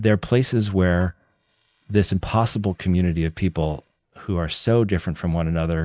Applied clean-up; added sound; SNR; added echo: neural mask model Resemble Enhance denoiser.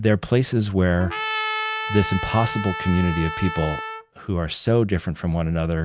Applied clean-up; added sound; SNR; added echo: none; Trumpet; 7 dB; none.